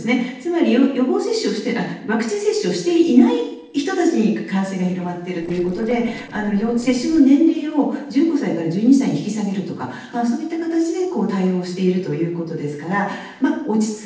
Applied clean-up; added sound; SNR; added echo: neural separator model SepFormer DNS4.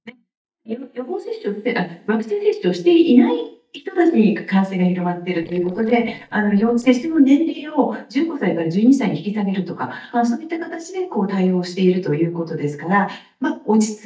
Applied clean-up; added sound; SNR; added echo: neural mask model DeepFilterNet 3.